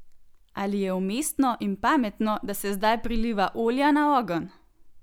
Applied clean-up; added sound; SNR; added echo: none; none; none; none.